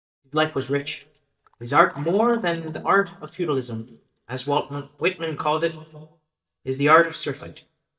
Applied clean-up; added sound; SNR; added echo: neural mask model DeepFilterNet 3.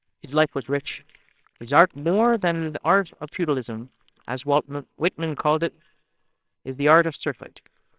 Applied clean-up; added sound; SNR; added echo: neural separator model SepFormer WHAMR!.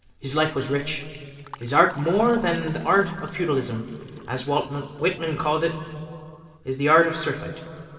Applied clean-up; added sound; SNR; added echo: neural separator model SepFormer DNS4.